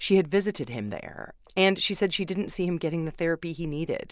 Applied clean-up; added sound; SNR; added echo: none; none; none; none.